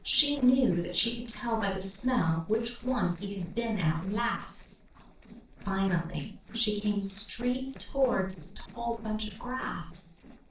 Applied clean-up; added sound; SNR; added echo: neural separator model SepFormer DNS4.